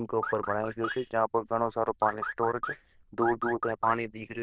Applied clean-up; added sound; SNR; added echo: neural diffusion model UNIVERSE++.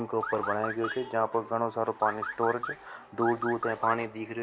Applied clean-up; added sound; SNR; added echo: none; Car; 7 dB; none.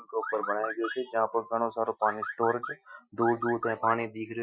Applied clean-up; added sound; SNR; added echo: classical method Wiener filter.